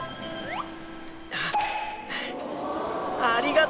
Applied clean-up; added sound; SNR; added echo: none; Ocean; 15 dB; none.